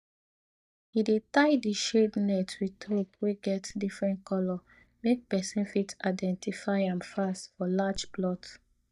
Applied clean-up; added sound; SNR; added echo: neural mask model DeepFilterNet 3.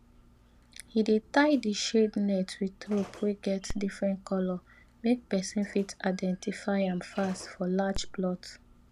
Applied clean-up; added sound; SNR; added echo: none; Telephone; 16 dB; none.